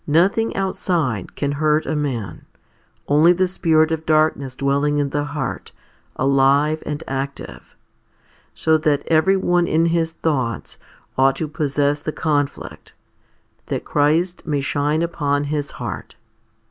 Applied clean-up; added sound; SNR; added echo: none; none; none; none.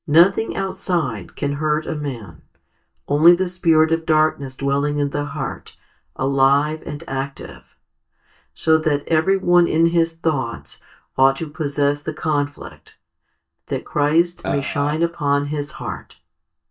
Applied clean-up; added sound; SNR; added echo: neural mask model DeepFilterNet 3.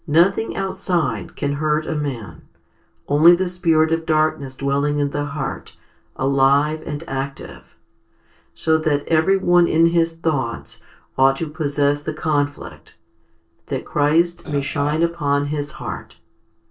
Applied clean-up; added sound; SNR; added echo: neural separator model SepFormer DNS4.